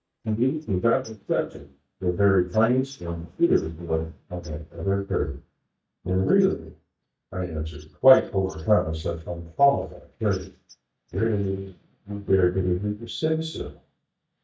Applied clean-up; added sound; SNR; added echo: neural mask model DeepFilterNet 3.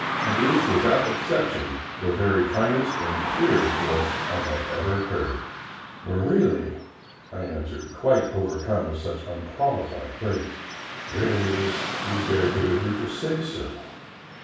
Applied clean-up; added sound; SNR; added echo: none; Car passing by / Traffic noise, roadway noise; 5 dB; reverberation time 0.7 s.